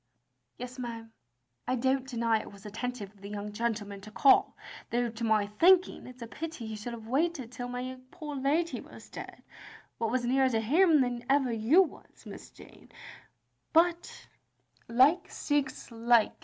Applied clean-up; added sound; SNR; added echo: none; none; none; none.